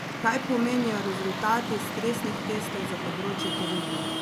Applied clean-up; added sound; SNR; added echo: none; Traffic noise, roadway noise; 2 dB; none.